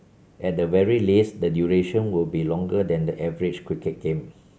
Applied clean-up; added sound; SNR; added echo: none; none; none; none.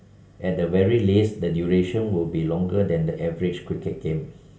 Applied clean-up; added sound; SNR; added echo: none; none; none; reverberation time 0.8 s.